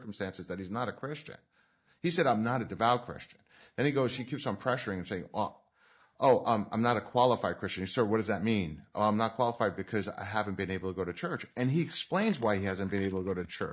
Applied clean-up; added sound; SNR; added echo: neural mask model DeepFilterNet 3.